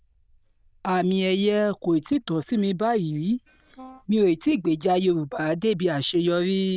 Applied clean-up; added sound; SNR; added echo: neural diffusion model UNIVERSE++.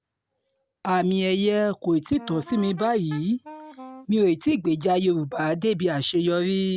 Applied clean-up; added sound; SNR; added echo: none; Wind instrument, woodwind instrument; 18 dB; none.